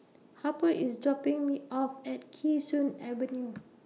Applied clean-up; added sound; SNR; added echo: none; none; none; none.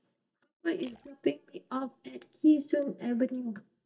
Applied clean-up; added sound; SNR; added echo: neural mask model DeepFilterNet 3.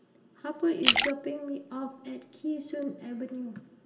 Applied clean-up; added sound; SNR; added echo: none; Splash, splatter; -2 dB; reverberation time 1.3 s.